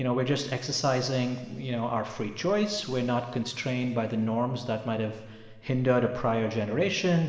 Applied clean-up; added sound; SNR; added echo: none; none; none; reverberation time 1.7 s.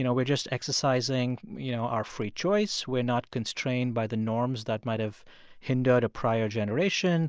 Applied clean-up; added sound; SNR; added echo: none; none; none; none.